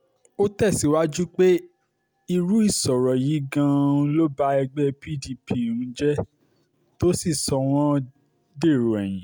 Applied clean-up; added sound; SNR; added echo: none; none; none; none.